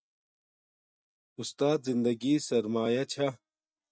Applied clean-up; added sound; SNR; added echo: neural mask model DeepFilterNet 3.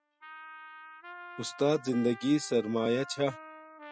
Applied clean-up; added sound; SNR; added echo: classical method spectral subtraction.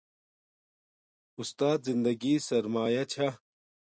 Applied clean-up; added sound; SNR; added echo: none; none; none; none.